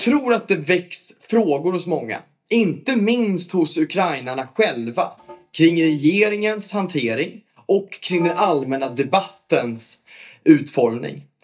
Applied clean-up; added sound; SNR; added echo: neural mask model DeepFilterNet 3.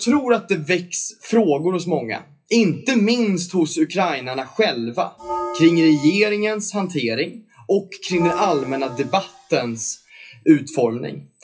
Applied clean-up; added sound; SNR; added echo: classical method WPE with log-MMSE.